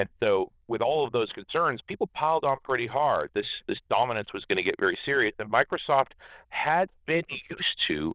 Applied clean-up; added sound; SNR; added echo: neural diffusion model UNIVERSE++.